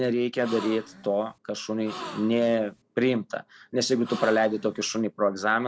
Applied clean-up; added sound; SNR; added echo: none; Gasp; 15 dB; none.